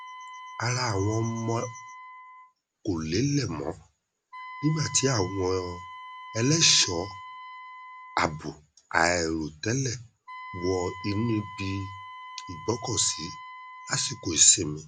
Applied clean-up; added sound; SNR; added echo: none; Wind instrument, woodwind instrument; 15 dB; none.